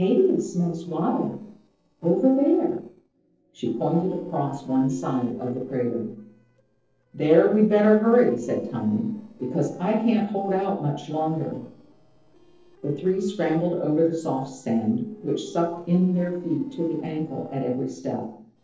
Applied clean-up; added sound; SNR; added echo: neural separator model SepFormer DNS4.